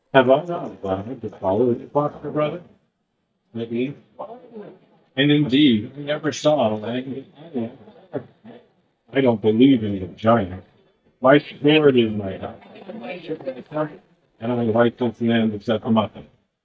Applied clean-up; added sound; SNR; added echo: neural mask model DeepFilterNet 3.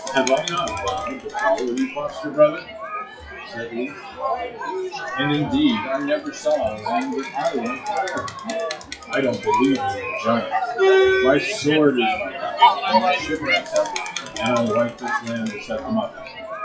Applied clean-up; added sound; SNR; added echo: classical method WPE with log-MMSE.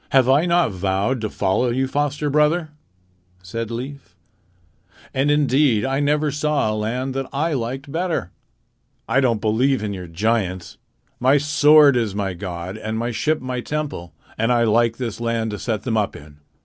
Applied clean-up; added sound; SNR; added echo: none; none; none; none.